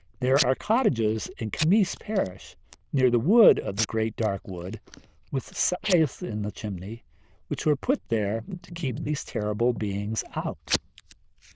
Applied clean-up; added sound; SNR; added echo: neural diffusion model UNIVERSE++.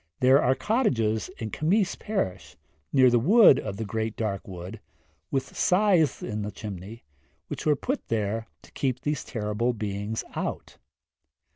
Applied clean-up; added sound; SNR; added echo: none; none; none; none.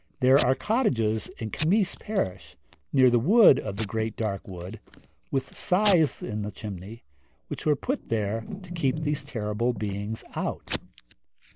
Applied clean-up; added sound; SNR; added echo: none; Packing tape, duct tape / Tearing; 12 dB; none.